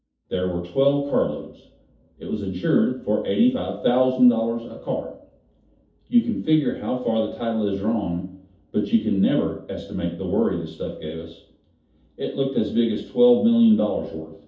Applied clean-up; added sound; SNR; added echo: none; none; none; reverberation time 0.5 s.